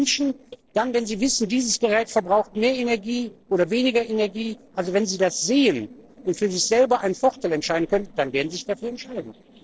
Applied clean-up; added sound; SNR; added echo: neural separator model SepFormer DNS4.